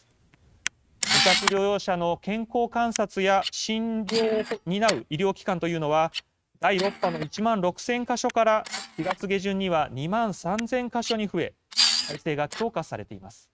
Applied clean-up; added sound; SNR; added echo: neural mask model RNNoise.